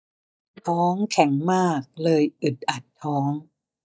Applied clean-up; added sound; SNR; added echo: neural mask model DeepFilterNet 3.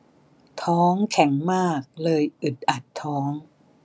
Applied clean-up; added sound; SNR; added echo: none; none; none; none.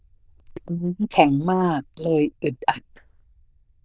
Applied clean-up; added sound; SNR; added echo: neural diffusion model UNIVERSE++.